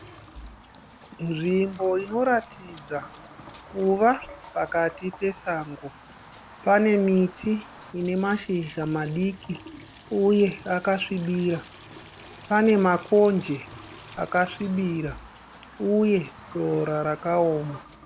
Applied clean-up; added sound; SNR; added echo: none; Trickle, dribble / Sink (filling or washing) / Water tap, faucet + Run; 19 dB; none.